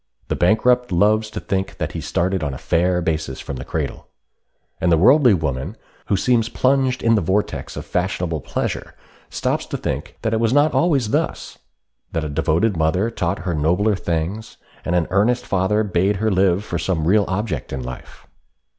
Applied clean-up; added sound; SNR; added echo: none; none; none; none.